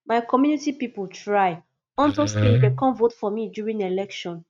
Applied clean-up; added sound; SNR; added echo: neural mask model RNNoise.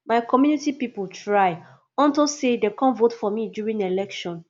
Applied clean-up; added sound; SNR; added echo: none; none; none; none.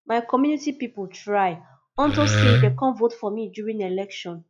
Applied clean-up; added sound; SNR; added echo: classical method log-MMSE.